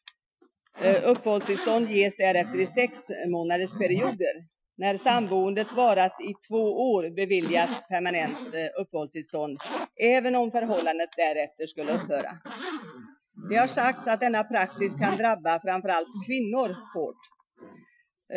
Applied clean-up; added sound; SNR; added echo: classical method Wiener filter.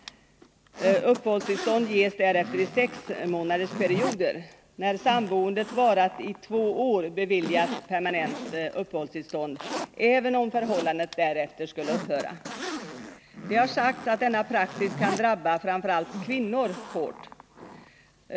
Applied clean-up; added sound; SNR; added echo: none; Zipper (clothing); 11 dB; none.